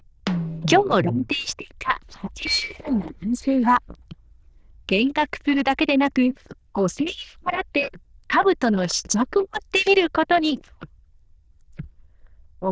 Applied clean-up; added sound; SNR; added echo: neural diffusion model UNIVERSE++.